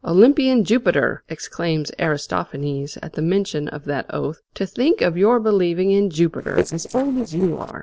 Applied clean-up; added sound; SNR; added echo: neural separator model SepFormer DNS4.